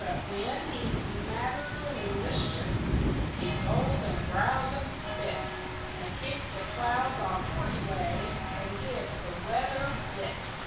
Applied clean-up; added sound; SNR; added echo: none; Rain; -2 dB; reverberation time 0.7 s.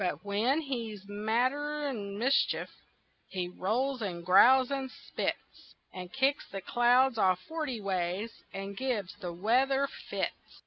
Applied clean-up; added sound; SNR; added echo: none; none; none; none.